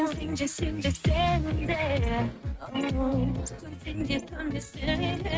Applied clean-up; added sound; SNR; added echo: neural mask model RNNoise.